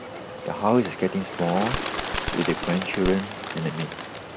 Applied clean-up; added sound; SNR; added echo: none; Bird; 4 dB; none.